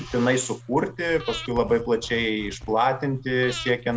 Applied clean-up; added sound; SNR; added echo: none; Zipper (clothing) + Breathing; 15 dB; none.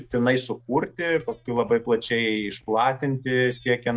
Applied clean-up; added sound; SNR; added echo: neural mask model DeepFilterNet 3.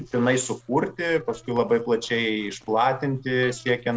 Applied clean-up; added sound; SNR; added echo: neural separator model SepFormer DNS4.